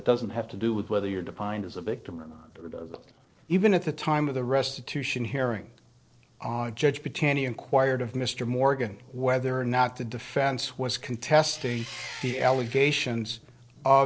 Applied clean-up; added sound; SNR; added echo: neural separator model SepFormer DNS4.